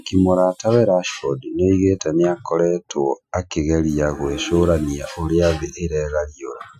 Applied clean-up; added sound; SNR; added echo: classical method Wiener filter.